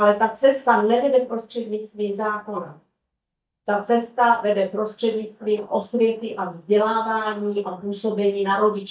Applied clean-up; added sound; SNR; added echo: neural mask model DeepFilterNet 3.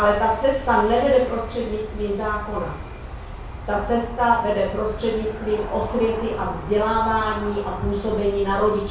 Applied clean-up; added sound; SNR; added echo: none; Aircraft; 10 dB; reverberation time 0.6 s.